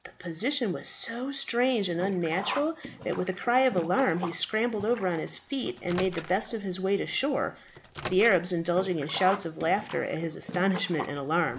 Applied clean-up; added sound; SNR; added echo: none; Sink (filling or washing) + Microwave oven; 13 dB; none.